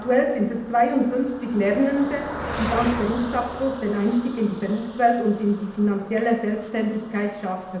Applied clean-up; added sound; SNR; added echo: none; Car passing by; 12 dB; reverberation time 0.8 s.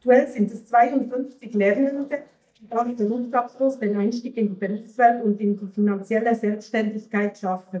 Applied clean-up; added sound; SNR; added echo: neural mask model DeepFilterNet 3.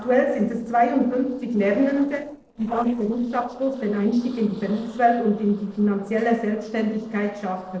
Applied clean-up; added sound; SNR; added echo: neural separator model SepFormer DNS4.